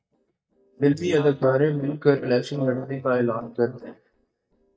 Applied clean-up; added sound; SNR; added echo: neural mask model DeepFilterNet 3.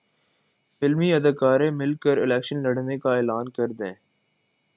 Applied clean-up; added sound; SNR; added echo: none; none; none; none.